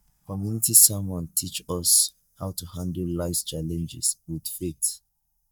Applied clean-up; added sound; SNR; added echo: neural mask model DeepFilterNet 3.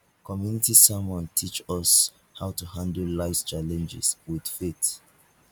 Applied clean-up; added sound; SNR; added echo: none; none; none; none.